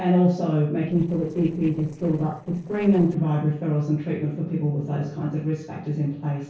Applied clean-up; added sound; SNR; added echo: neural separator model SepFormer DNS4.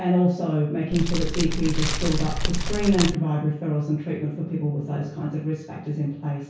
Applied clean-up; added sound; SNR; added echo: none; Fire; 0 dB; reverberation time 0.6 s.